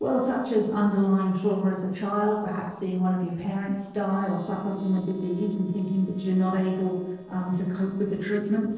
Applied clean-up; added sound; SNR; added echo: neural separator model SepFormer DNS4.